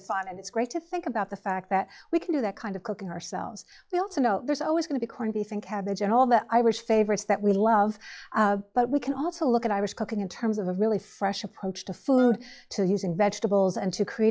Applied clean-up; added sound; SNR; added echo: classical method log-MMSE.